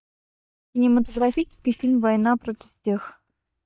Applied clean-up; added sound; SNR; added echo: neural mask model DeepFilterNet 3.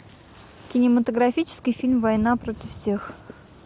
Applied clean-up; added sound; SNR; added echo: none; none; none; none.